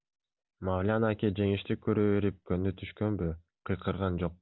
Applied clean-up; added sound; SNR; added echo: none; none; none; none.